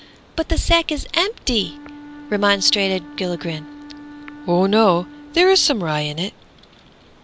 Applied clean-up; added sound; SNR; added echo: none; Wind instrument, woodwind instrument; 19 dB; none.